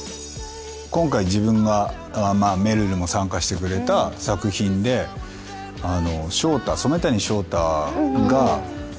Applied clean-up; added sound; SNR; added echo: none; none; none; none.